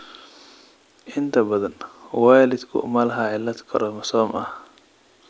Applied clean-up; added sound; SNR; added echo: none; none; none; none.